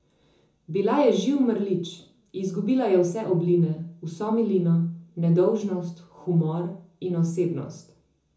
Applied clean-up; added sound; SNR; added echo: none; none; none; reverberation time 0.6 s.